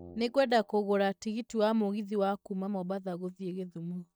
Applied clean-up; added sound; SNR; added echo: neural mask model DeepFilterNet 3.